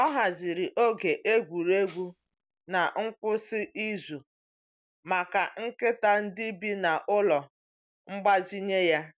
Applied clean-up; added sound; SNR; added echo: none; Tambourine; 11 dB; none.